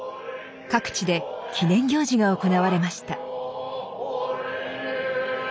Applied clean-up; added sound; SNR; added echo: none; none; none; none.